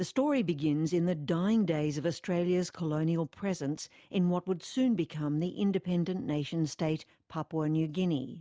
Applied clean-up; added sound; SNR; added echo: none; none; none; none.